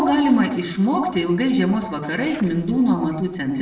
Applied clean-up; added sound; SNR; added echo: neural separator model SepFormer DNS4.